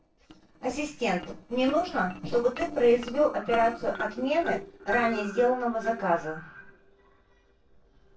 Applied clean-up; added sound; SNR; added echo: neural separator model SepFormer DNS4.